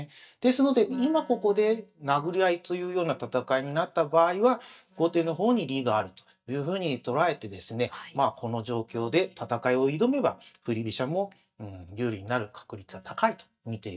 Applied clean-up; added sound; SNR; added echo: neural mask model DeepFilterNet 3.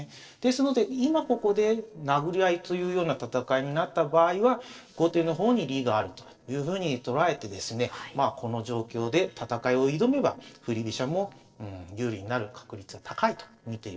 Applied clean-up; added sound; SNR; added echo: neural separator model SepFormer DNS4.